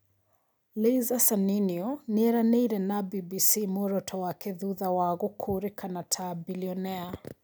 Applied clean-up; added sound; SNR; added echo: none; none; none; none.